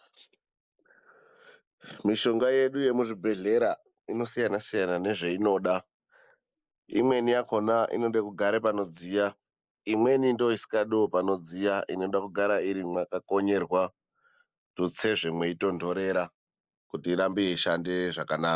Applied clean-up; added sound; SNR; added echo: neural mask model Resemble Enhance denoiser.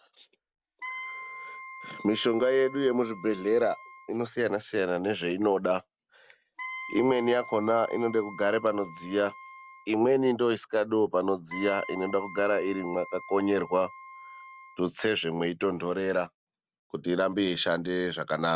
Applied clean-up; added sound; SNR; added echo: none; Wind instrument, woodwind instrument; 15 dB; none.